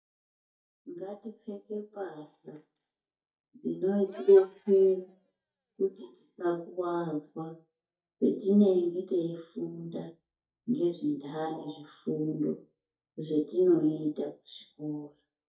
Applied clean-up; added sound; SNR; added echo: neural mask model DeepFilterNet 3.